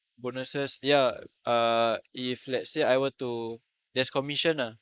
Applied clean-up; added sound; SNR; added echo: neural mask model Resemble Enhance denoiser.